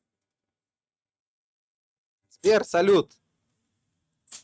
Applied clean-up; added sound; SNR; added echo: neural mask model RNNoise.